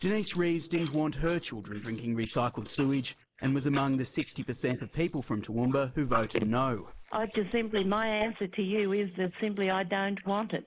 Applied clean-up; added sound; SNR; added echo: neural mask model Resemble Enhance denoiser.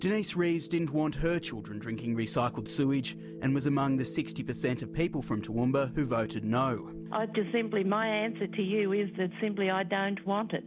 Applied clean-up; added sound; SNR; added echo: none; none; none; none.